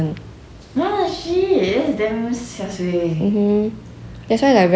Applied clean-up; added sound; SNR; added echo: none; none; none; none.